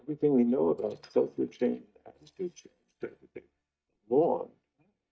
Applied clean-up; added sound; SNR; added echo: neural mask model DeepFilterNet 3.